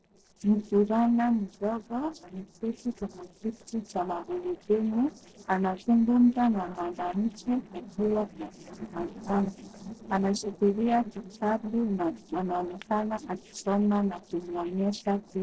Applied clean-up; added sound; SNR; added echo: neural separator model SepFormer DNS4.